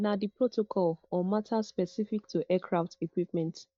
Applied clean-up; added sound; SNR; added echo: neural mask model DeepFilterNet 3.